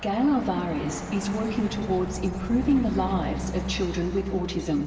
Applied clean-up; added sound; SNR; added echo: none; Truck; 9 dB; reverberation time 2.3 s.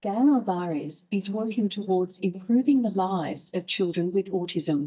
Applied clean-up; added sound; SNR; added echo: neural mask model DeepFilterNet 3.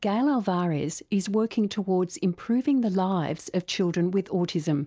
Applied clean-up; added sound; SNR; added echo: none; none; none; none.